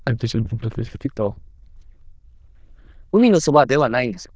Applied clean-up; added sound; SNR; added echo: neural diffusion model UNIVERSE++.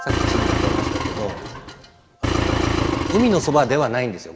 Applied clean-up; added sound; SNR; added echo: none; Engine; 0 dB; none.